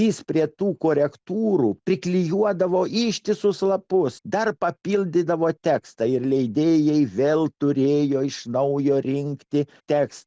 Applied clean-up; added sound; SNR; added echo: none; none; none; none.